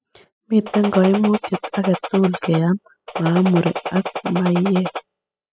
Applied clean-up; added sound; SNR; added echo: classical method spectral subtraction.